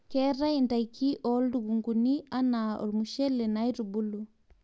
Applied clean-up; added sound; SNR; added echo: none; none; none; none.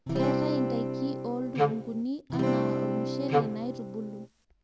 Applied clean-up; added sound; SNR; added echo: none; Wind instrument, woodwind instrument + Acoustic guitar / Strum; -4 dB; none.